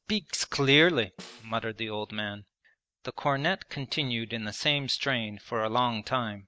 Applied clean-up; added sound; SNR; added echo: neural mask model DeepFilterNet 3.